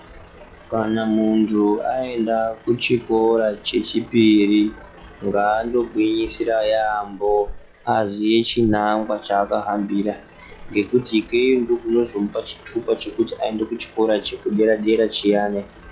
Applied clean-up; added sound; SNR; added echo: classical method log-MMSE.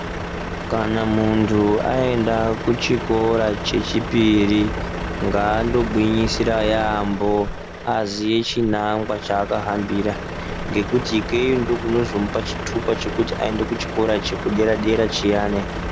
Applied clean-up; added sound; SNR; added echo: none; Truck; 7 dB; none.